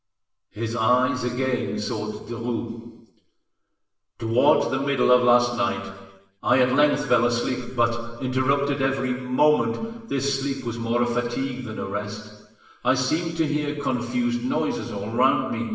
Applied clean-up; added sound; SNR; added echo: none; none; none; reverberation time 1.1 s.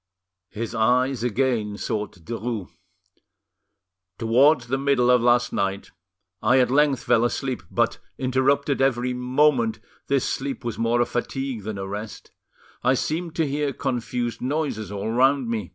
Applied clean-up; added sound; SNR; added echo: none; none; none; none.